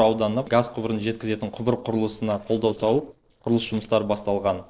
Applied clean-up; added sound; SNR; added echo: neural separator model SepFormer DNS4.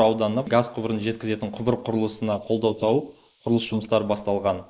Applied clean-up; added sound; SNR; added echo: neural mask model Resemble Enhance denoiser.